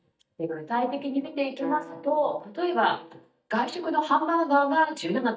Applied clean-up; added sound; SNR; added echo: neural mask model DeepFilterNet 3.